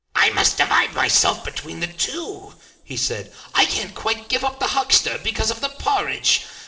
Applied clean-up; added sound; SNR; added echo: none; none; none; reverberation time 2.6 s.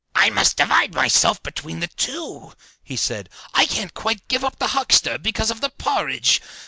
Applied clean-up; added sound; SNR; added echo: none; none; none; none.